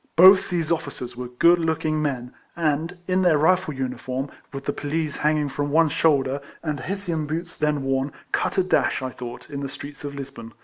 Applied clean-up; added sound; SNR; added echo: none; none; none; none.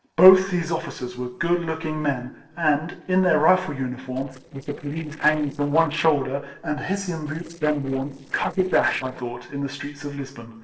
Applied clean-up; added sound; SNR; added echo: neural separator model SepFormer DNS4.